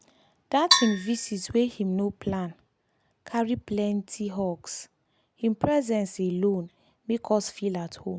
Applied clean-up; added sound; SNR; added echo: none; Percussion; 0 dB; none.